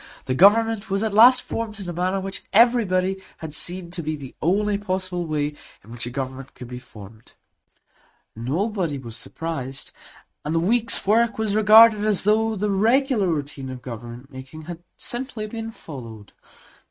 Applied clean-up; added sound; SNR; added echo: neural mask model RNNoise.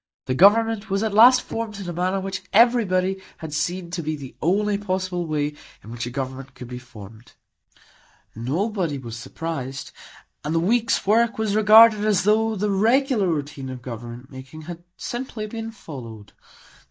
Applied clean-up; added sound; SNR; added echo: neural mask model DeepFilterNet 3.